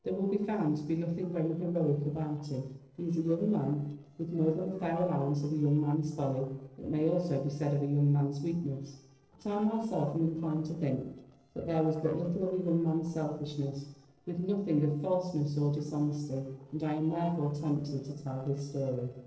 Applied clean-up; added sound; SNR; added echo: neural separator model SepFormer DNS4.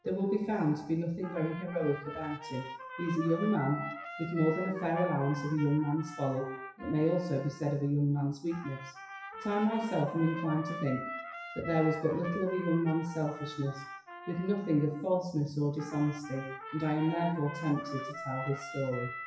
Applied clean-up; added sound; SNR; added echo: classical method WPE with log-MMSE.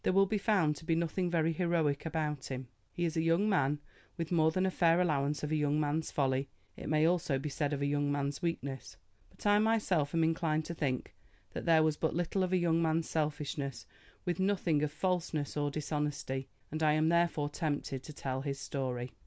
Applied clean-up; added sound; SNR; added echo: none; none; none; none.